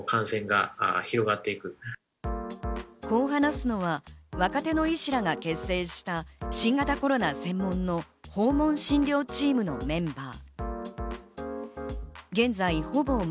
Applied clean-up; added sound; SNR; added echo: none; none; none; none.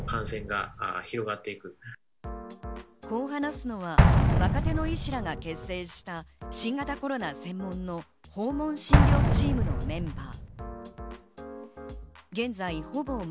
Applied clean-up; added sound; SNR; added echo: none; Explosion; -5 dB; none.